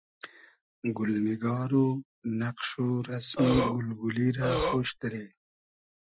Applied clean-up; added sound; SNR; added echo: classical method Wiener filter.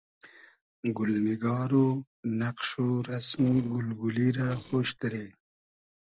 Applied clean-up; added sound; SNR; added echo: neural separator model SepFormer DNS4.